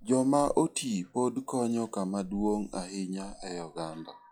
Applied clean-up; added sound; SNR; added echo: classical method log-MMSE.